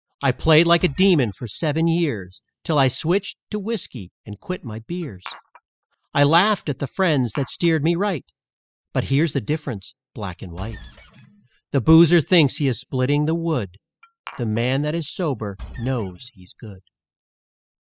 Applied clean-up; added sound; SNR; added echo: classical method spectral subtraction.